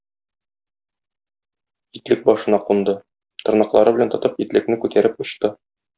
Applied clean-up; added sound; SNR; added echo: none; none; none; none.